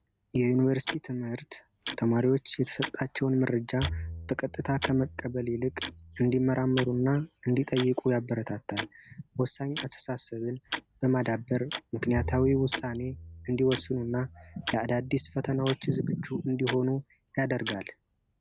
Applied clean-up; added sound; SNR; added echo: none; Tick-tock + Bowed string instrument; 12 dB; none.